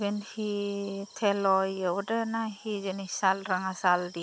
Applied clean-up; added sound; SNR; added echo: none; none; none; none.